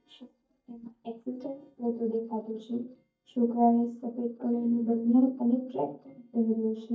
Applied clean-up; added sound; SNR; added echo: neural mask model DeepFilterNet 3.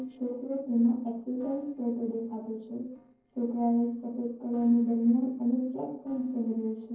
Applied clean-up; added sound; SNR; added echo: neural separator model SepFormer DNS4.